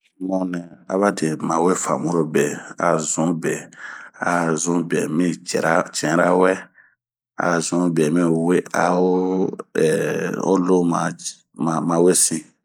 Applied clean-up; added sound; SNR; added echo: neural mask model Resemble Enhance denoiser.